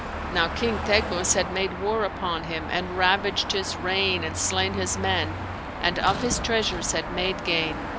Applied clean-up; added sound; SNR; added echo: none; Car passing by / Traffic noise, roadway noise / Engine; 5 dB; none.